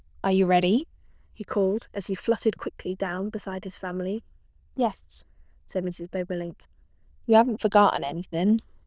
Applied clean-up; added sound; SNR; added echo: neural diffusion model UNIVERSE++.